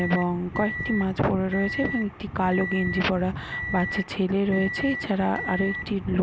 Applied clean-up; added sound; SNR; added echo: none; Microwave oven; 9 dB; none.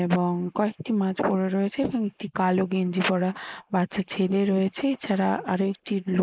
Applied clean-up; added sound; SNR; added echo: neural mask model Resemble Enhance denoiser.